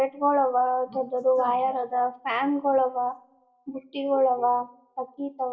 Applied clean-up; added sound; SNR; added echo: none; none; none; reverberation time 0.6 s.